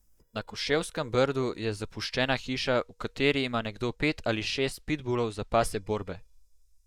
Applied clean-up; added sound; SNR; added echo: neural mask model DeepFilterNet 3.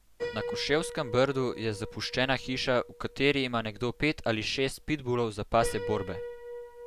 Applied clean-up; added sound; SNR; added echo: none; Piano; 11 dB; none.